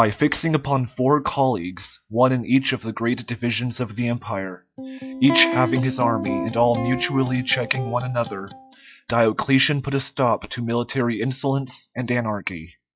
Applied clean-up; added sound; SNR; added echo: classical method log-MMSE.